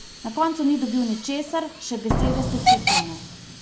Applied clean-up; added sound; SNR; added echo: none; Slam + Hiss / Alarm / Train; -1 dB; none.